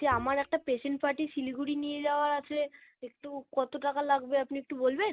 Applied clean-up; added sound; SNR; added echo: none; Bowed string instrument; 15 dB; none.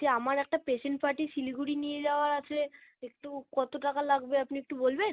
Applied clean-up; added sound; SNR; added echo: none; none; none; none.